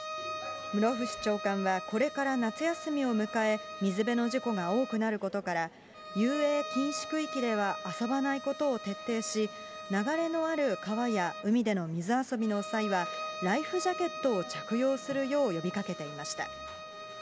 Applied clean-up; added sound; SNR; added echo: none; Bowed string instrument; 10 dB; none.